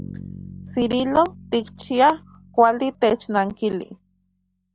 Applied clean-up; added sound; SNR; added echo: none; Bass guitar; 19 dB; none.